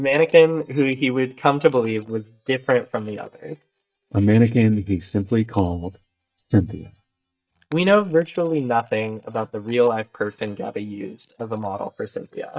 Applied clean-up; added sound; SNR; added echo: neural mask model DeepFilterNet 3.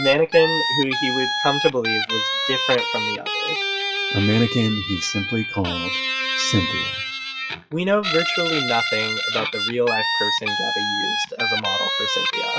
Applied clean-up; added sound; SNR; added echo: classical method WPE with log-MMSE.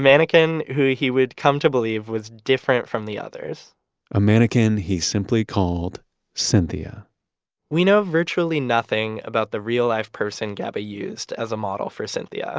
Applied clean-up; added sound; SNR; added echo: none; none; none; none.